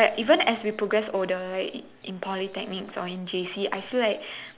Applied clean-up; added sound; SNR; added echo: none; none; none; none.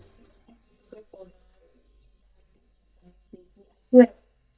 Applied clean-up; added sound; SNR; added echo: neural mask model DeepFilterNet 3.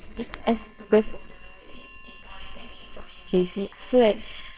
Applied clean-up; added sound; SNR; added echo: neural separator model SepFormer WHAMR!.